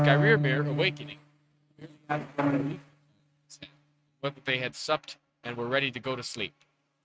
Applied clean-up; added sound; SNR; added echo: neural mask model RNNoise.